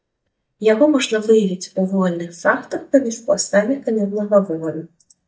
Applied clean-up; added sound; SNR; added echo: neural mask model DeepFilterNet 3.